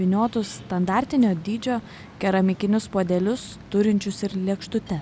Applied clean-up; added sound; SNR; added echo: none; none; none; none.